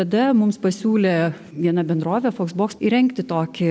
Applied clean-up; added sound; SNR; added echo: none; none; none; none.